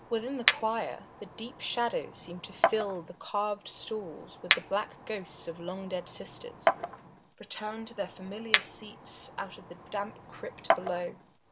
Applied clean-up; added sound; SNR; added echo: none; Chink, clink; -1 dB; none.